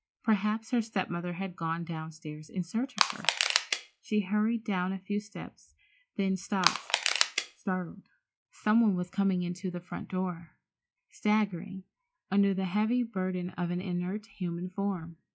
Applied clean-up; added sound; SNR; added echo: classical method log-MMSE.